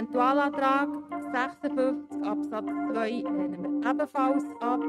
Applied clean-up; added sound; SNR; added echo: neural mask model RNNoise.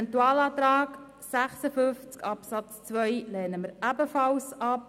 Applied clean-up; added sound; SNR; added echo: none; none; none; none.